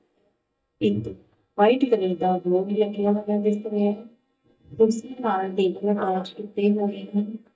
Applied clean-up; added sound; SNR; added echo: neural mask model DeepFilterNet 3.